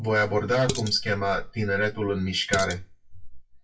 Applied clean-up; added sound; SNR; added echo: classical method WPE with log-MMSE.